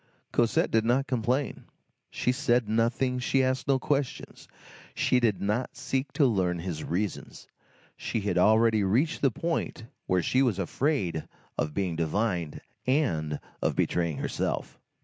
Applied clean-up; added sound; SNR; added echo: none; none; none; none.